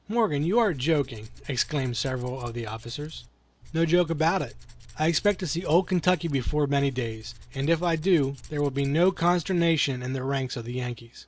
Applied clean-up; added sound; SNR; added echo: none; Tools; 19 dB; none.